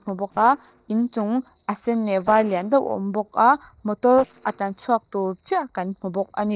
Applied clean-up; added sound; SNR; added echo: neural separator model SepFormer DNS4.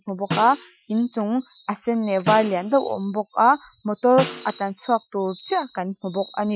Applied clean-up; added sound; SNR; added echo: classical method Wiener filter.